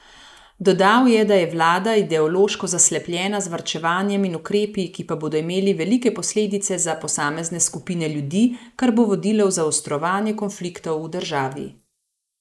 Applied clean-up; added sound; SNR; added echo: neural mask model Resemble Enhance denoiser.